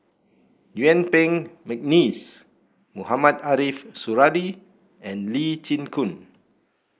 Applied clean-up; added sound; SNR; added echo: neural mask model Resemble Enhance denoiser.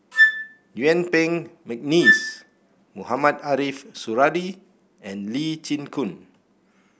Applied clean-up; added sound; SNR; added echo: none; Wind instrument, woodwind instrument; -2 dB; none.